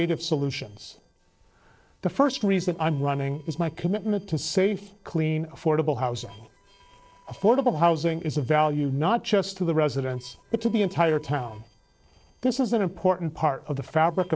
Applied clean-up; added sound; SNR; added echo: neural separator model SepFormer DNS4.